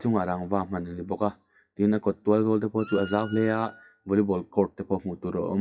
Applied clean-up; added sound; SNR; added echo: classical method WPE with log-MMSE.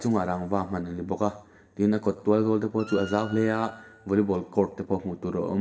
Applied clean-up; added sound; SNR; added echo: none; Wind instrument, woodwind instrument; 18 dB; reverberation time 1.9 s.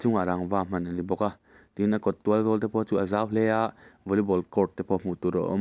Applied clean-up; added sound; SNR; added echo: none; none; none; none.